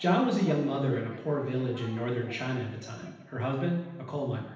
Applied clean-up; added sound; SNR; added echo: none; none; none; reverberation time 0.9 s.